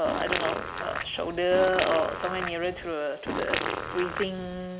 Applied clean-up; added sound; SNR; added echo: none; Fart; 4 dB; none.